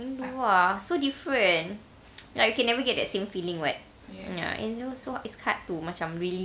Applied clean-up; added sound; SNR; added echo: none; none; none; none.